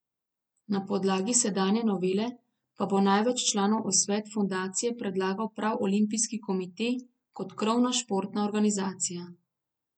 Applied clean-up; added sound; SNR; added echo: none; none; none; none.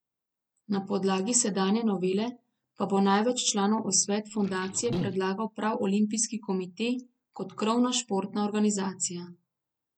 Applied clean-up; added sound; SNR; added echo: none; Liquid; 7 dB; none.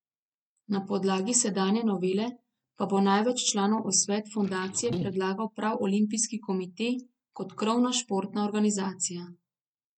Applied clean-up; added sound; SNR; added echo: neural mask model RNNoise.